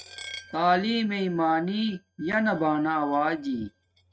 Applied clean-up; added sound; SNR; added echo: neural mask model RNNoise.